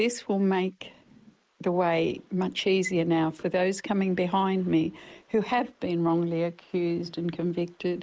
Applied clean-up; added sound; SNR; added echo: neural mask model Resemble Enhance denoiser.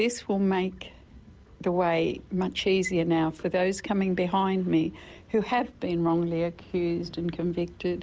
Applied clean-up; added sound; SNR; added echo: none; none; none; none.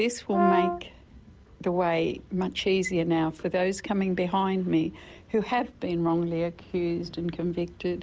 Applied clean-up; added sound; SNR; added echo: none; Brass instrument; 0 dB; none.